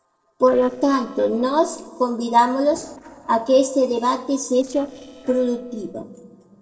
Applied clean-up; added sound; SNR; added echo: neural separator model SepFormer DNS4.